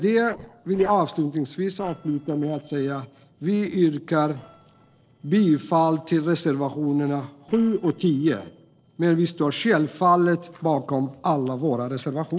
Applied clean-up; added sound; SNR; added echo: neural separator model SepFormer DNS4.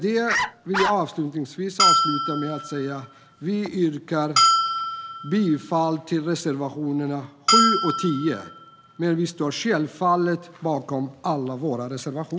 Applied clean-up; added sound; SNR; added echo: none; Bell + Bark; -1 dB; none.